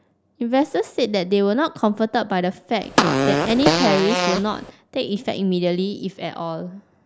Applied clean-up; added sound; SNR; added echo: none; Fart; -2 dB; none.